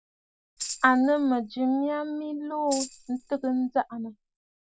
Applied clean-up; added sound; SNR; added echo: none; Tambourine; 14 dB; none.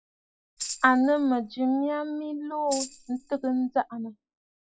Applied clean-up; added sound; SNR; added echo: classical method log-MMSE.